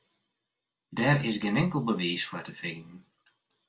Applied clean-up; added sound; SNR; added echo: none; none; none; none.